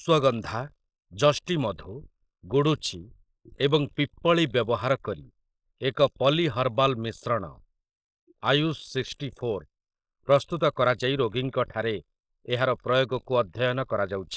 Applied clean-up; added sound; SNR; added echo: neural mask model Resemble Enhance denoiser.